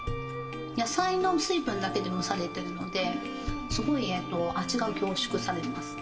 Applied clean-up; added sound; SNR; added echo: none; Wind instrument, woodwind instrument; 13 dB; reverberation time 2.6 s.